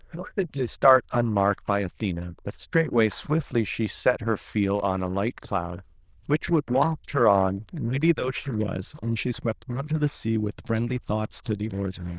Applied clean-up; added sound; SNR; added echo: neural diffusion model UNIVERSE++.